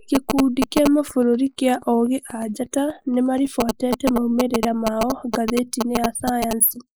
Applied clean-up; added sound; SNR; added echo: neural mask model Resemble Enhance denoiser.